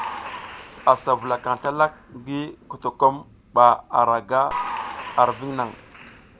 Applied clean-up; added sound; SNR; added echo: none; Applause / Crowd; 14 dB; none.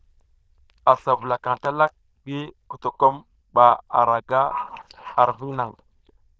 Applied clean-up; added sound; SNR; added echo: neural diffusion model UNIVERSE++.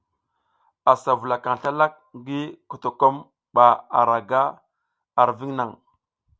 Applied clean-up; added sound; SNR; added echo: none; none; none; none.